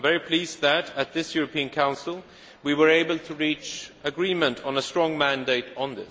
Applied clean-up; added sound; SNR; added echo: none; none; none; none.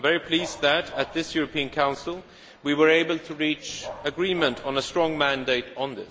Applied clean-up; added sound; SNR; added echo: none; Dog; 16 dB; none.